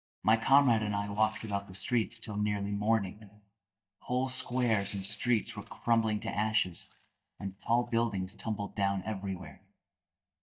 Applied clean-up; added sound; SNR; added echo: neural mask model DeepFilterNet 3.